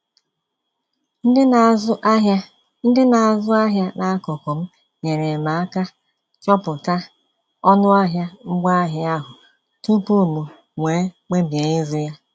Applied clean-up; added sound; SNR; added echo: none; none; none; none.